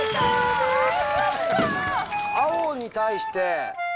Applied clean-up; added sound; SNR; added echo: none; Wind instrument, woodwind instrument; 3 dB; none.